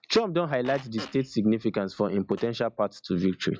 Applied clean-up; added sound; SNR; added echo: classical method log-MMSE.